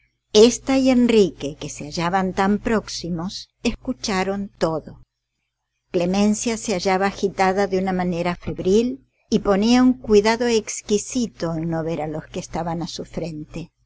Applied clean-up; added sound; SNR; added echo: none; none; none; none.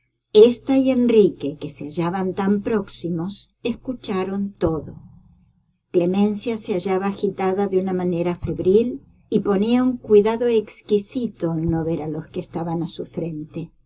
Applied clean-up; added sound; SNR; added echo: none; Explosion; 18 dB; reverberation time 0.2 s.